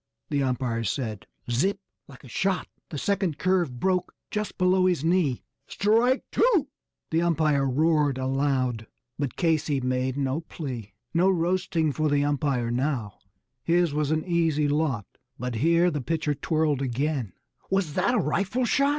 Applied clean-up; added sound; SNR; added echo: none; none; none; none.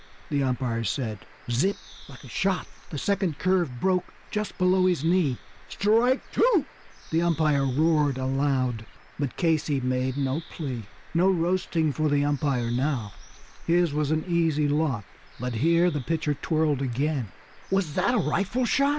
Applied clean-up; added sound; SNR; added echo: none; Bird; 19 dB; none.